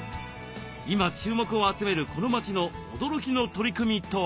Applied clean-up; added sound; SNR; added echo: none; none; none; none.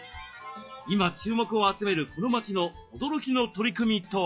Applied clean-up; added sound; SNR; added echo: classical method log-MMSE.